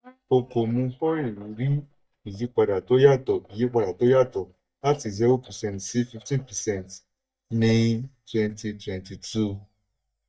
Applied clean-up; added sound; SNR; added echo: neural mask model DeepFilterNet 3.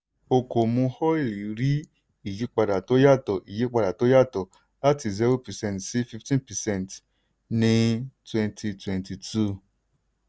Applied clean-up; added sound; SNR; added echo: none; none; none; none.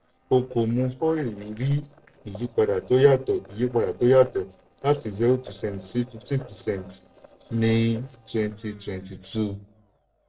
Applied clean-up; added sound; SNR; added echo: neural separator model SepFormer DNS4.